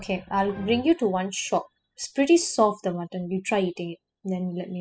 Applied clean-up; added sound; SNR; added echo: classical method spectral subtraction.